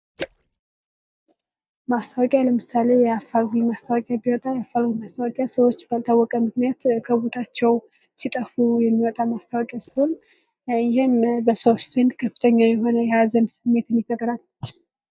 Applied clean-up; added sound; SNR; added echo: neural mask model DeepFilterNet 3.